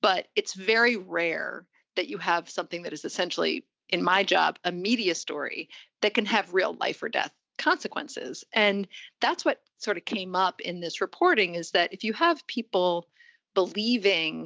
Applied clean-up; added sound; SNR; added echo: none; none; none; none.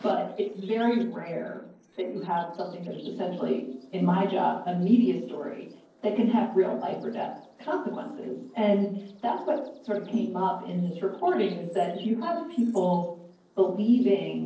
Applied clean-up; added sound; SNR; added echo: neural separator model SepFormer DNS4.